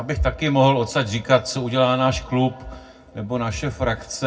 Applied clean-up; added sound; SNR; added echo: none; none; none; reverberation time 0.4 s.